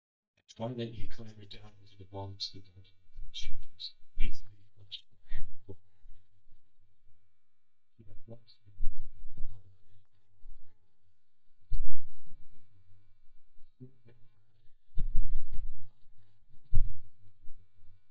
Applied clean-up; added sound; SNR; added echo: neural mask model DeepFilterNet 3.